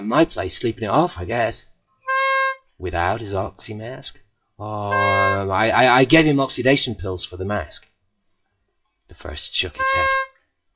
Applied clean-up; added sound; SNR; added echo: classical method WPE with log-MMSE.